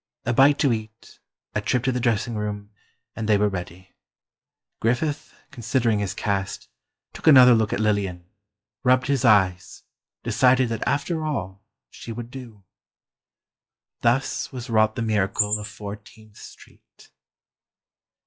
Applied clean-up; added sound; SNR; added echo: classical method log-MMSE.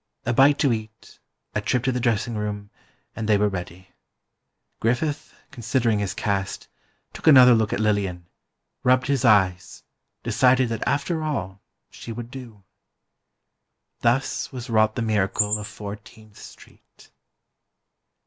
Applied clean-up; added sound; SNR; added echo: none; Chirp, tweet; 8 dB; none.